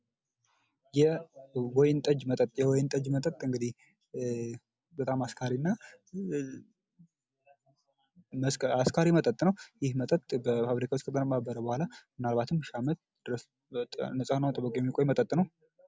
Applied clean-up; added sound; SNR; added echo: none; none; none; none.